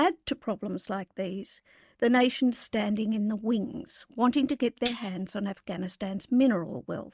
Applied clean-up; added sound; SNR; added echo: neural mask model RNNoise.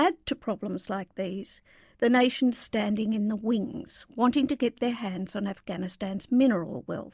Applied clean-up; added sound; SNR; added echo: none; none; none; none.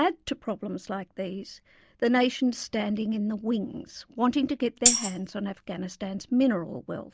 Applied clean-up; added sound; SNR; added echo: none; Tambourine; -2 dB; none.